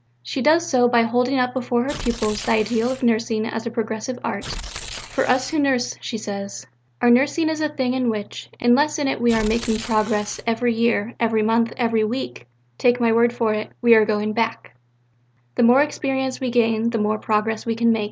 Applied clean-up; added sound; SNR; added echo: none; Tearing; 13 dB; none.